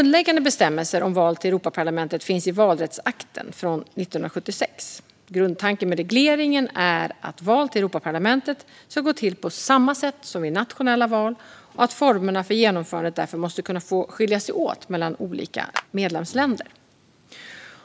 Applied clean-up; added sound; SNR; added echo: none; Clapping; 14 dB; none.